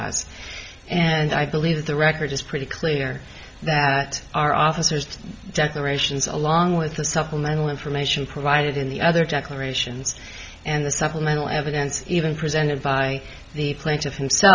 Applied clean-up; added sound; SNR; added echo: none; none; none; none.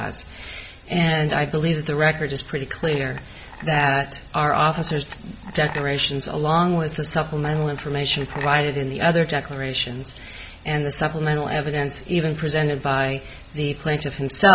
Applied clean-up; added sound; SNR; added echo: none; Chink, clink; 15 dB; none.